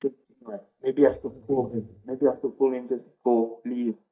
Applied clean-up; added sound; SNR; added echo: neural mask model DeepFilterNet 3.